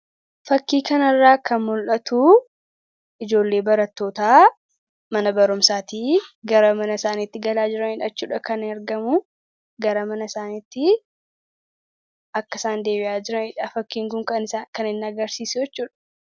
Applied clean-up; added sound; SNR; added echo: none; none; none; none.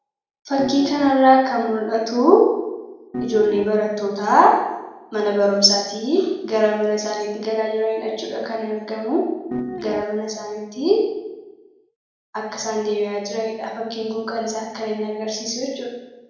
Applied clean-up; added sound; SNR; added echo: none; Piano; 6 dB; reverberation time 0.9 s.